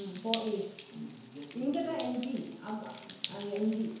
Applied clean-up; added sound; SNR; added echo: none; Drip; 2 dB; reverberation time 0.9 s.